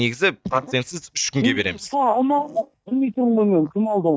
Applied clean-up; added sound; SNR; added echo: neural mask model DeepFilterNet 3.